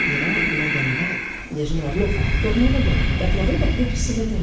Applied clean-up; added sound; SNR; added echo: none; Breathing; -4 dB; reverberation time 0.7 s.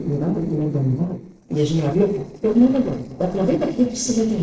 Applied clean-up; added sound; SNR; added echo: neural separator model SepFormer DNS4.